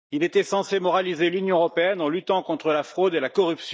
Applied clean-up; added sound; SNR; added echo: neural mask model DeepFilterNet 3.